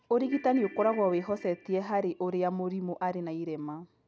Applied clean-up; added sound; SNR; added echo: none; Ringtone / Keyboard (musical); 16 dB; none.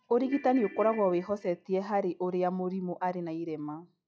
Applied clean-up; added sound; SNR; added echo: classical method log-MMSE.